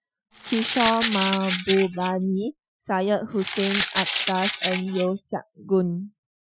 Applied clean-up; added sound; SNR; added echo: classical method Wiener filter.